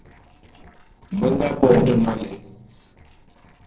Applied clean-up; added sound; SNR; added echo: neural separator model SepFormer DNS4.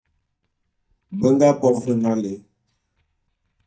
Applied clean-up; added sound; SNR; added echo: neural mask model DeepFilterNet 3.